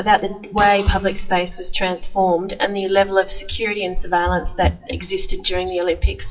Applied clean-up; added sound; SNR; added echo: classical method WPE with log-MMSE.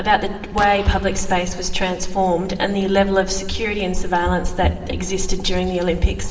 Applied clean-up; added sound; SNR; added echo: none; Explosion; 15 dB; reverberation time 2.1 s.